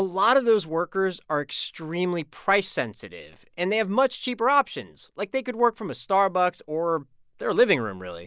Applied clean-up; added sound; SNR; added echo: none; none; none; none.